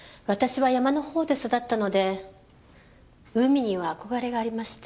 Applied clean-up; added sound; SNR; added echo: none; none; none; none.